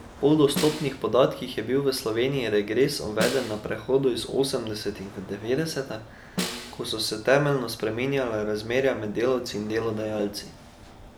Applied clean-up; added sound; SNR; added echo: none; Snare drum; 9 dB; none.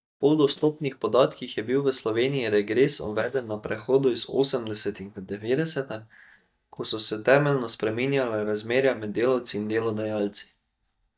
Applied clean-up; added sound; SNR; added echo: neural mask model DeepFilterNet 3.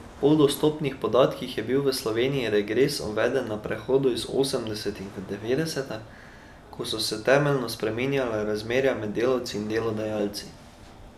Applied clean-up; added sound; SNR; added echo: none; none; none; none.